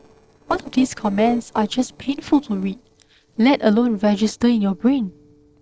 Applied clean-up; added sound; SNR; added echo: neural separator model SepFormer DNS4.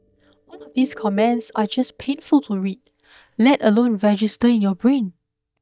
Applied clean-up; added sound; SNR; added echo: neural mask model DeepFilterNet 3.